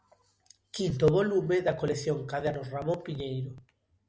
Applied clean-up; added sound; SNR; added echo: none; none; none; none.